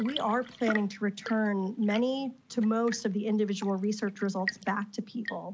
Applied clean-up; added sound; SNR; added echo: neural mask model Resemble Enhance denoiser.